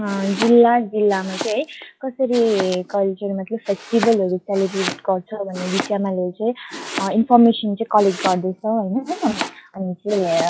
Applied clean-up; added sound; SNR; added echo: classical method log-MMSE.